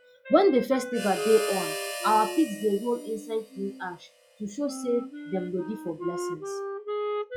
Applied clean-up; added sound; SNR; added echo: classical method log-MMSE.